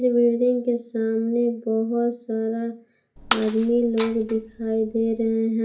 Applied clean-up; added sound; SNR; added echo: none; Shatter; 8 dB; reverberation time 0.3 s.